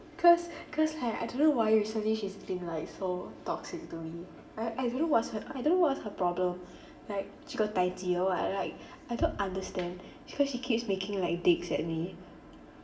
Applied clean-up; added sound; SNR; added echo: none; none; none; reverberation time 0.7 s.